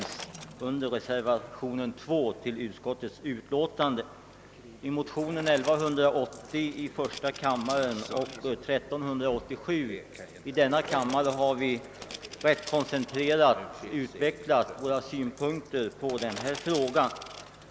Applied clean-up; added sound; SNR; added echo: none; Bicycle + Coin (dropping); 18 dB; none.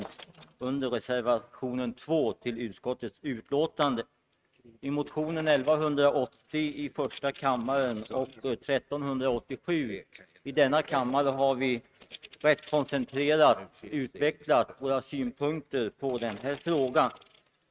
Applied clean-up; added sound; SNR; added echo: neural mask model RNNoise.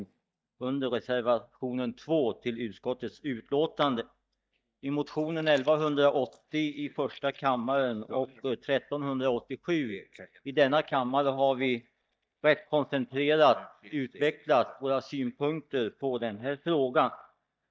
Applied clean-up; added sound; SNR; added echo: neural mask model DeepFilterNet 3.